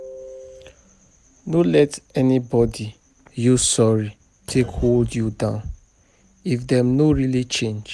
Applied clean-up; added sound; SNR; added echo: none; Thump, thud; 19 dB; none.